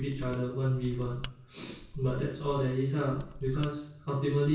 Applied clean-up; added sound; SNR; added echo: none; Mechanisms; 14 dB; reverberation time 0.6 s.